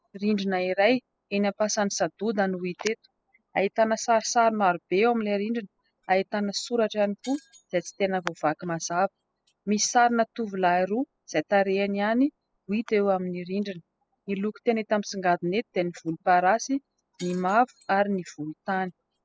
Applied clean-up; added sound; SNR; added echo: classical method spectral subtraction.